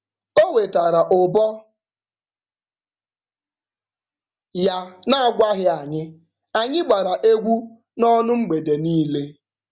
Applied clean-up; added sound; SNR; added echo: none; none; none; none.